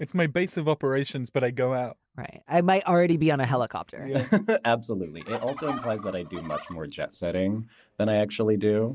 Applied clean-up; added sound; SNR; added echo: none; Fowl; 14 dB; none.